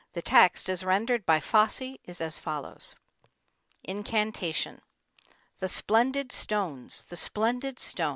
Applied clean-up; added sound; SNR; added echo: none; none; none; none.